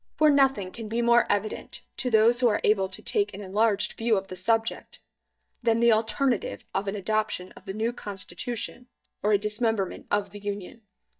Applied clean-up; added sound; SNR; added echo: neural mask model DeepFilterNet 3.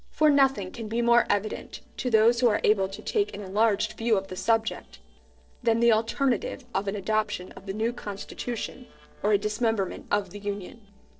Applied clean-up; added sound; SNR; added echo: neural separator model SepFormer DNS4.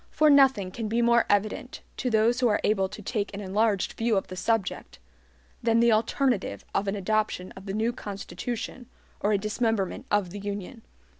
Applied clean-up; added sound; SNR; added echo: none; none; none; none.